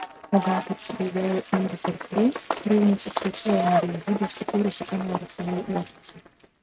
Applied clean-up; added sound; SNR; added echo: neural mask model RNNoise.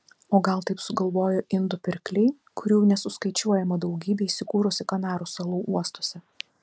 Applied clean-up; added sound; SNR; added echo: none; none; none; none.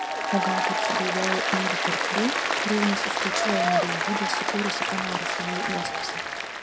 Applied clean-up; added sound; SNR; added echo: none; Applause; -5 dB; none.